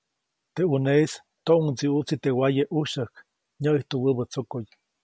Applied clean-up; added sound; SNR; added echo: none; none; none; none.